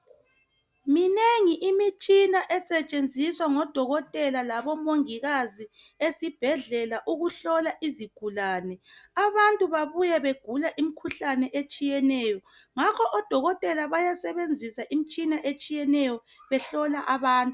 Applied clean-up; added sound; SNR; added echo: none; none; none; none.